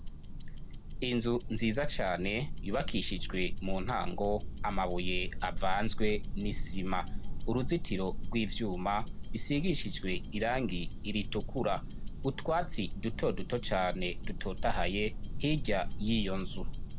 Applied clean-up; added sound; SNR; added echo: none; Tick-tock; 0 dB; none.